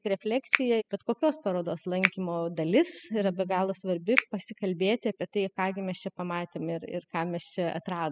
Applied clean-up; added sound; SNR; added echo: classical method spectral subtraction.